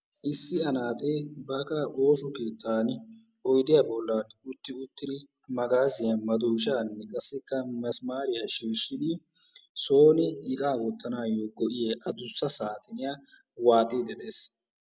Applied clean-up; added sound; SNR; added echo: none; none; none; none.